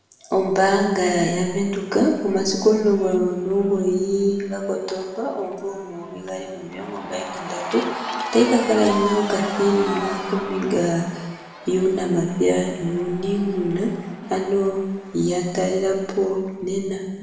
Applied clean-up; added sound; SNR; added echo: none; Crowd / Cheering; 13 dB; reverberation time 1.2 s.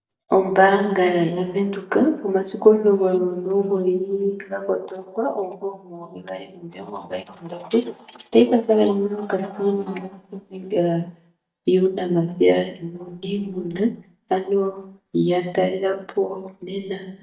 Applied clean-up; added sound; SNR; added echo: neural mask model DeepFilterNet 3.